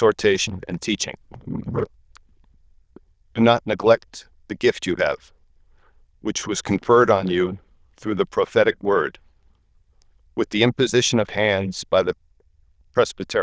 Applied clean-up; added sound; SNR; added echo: neural diffusion model UNIVERSE++.